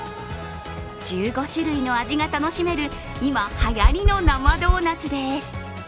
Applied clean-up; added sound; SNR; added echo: none; Tap; -2 dB; none.